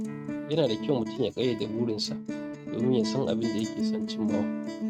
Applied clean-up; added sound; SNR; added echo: neural mask model RNNoise.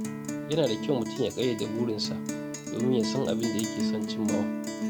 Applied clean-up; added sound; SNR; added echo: none; Guitar; 1 dB; none.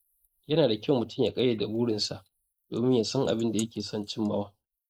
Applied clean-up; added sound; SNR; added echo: neural mask model Resemble Enhance denoiser.